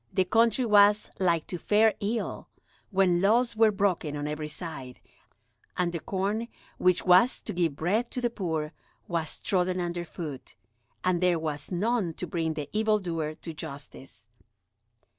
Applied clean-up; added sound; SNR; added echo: none; none; none; none.